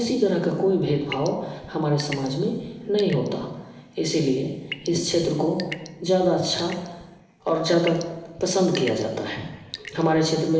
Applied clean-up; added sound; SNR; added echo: none; Drip / Sink (filling or washing) / Water tap, faucet / Water; 18 dB; reverberation time 1.0 s.